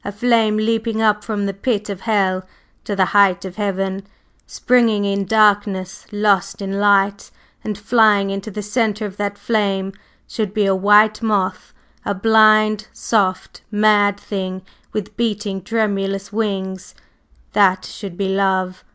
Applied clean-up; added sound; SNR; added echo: none; none; none; none.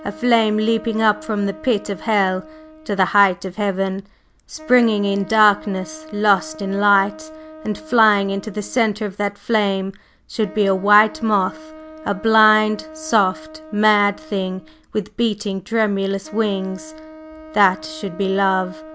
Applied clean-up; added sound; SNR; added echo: none; Wind instrument, woodwind instrument; 19 dB; none.